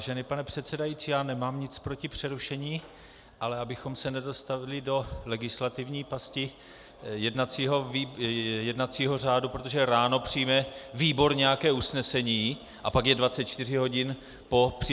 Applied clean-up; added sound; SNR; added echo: none; none; none; none.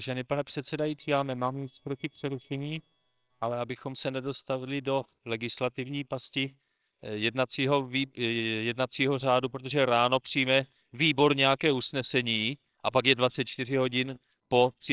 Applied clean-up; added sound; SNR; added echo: neural separator model SepFormer WHAMR!.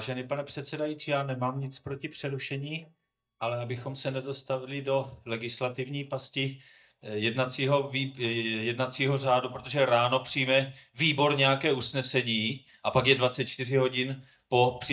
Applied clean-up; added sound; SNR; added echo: neural mask model DeepFilterNet 3.